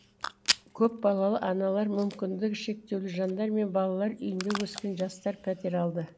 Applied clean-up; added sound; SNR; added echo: none; Packing tape, duct tape / Tearing; 11 dB; none.